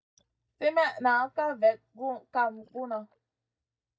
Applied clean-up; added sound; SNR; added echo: neural mask model DeepFilterNet 3.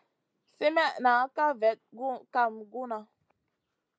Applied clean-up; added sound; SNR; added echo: none; none; none; none.